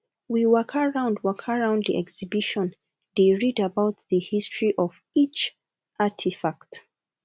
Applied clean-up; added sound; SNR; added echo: none; none; none; none.